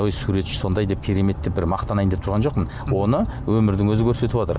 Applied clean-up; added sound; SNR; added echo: none; none; none; none.